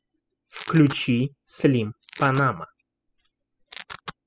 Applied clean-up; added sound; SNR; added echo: classical method spectral subtraction.